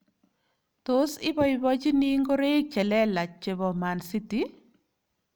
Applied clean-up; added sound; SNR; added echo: none; none; none; none.